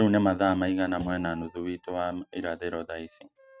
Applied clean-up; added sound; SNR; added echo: neural mask model RNNoise.